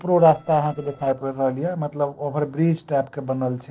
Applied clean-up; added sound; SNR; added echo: neural separator model SepFormer DNS4.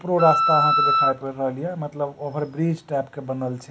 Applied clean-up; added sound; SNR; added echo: none; Wind instrument, woodwind instrument; -4 dB; none.